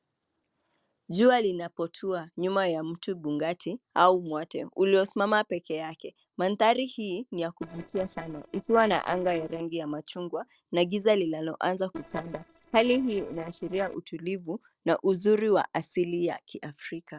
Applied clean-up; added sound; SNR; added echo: neural separator model SepFormer DNS4.